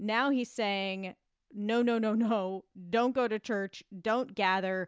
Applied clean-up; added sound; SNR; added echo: none; none; none; none.